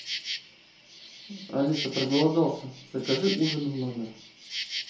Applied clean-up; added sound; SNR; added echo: none; Insect; 8 dB; reverberation time 0.5 s.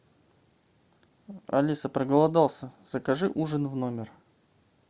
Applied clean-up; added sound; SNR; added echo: none; none; none; none.